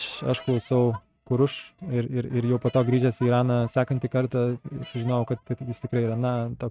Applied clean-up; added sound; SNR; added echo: neural mask model RNNoise.